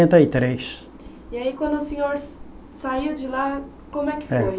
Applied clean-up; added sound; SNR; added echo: none; none; none; none.